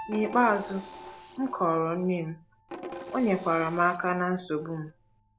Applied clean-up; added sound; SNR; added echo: none; Percussion + Piano; 12 dB; none.